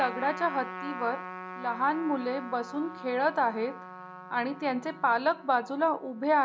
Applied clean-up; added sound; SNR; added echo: none; Trumpet; 12 dB; none.